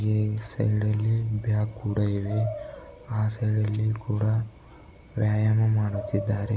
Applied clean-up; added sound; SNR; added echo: none; none; none; none.